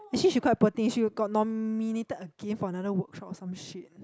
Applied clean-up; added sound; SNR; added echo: none; none; none; none.